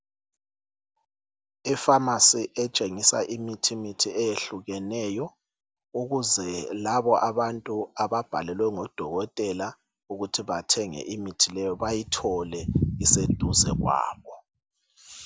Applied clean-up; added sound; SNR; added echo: none; none; none; none.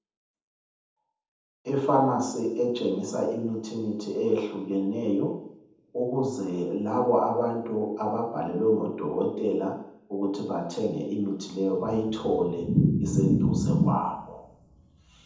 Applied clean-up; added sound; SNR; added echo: none; none; none; reverberation time 0.8 s.